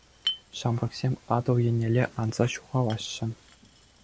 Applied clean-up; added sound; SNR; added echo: none; Chink, clink; 14 dB; none.